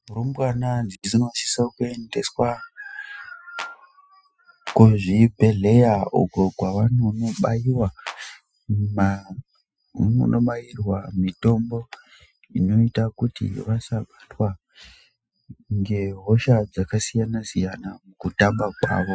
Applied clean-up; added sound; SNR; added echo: classical method Wiener filter.